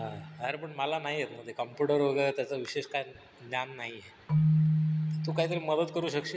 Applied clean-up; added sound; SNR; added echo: none; Keyboard (musical); 0 dB; none.